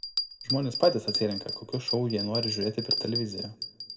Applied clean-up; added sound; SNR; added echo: none; Bell; 4 dB; reverberation time 1.0 s.